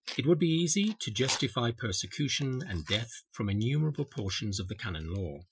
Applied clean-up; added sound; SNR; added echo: classical method Wiener filter.